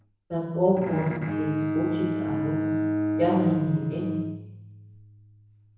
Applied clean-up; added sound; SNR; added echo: none; Bowed string instrument; 1 dB; reverberation time 1.1 s.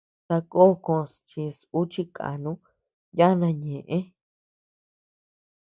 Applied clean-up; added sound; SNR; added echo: none; none; none; none.